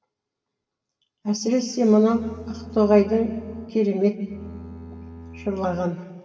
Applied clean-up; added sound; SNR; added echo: none; Bowed string instrument; 17 dB; reverberation time 2.4 s.